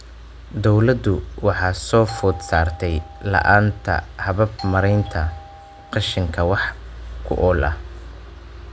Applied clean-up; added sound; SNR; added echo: none; Doorbell; 19 dB; none.